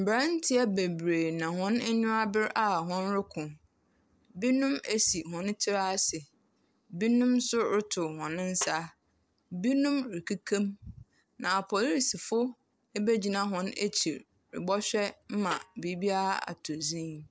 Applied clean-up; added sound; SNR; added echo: neural separator model SepFormer DNS4.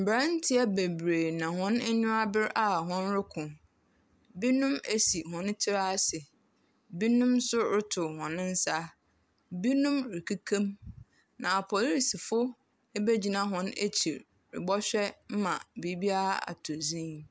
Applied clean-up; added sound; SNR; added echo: none; none; none; none.